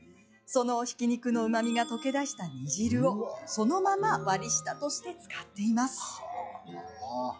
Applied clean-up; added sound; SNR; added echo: classical method log-MMSE.